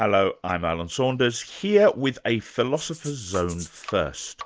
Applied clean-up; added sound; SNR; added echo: none; Rattle (instrument); 19 dB; none.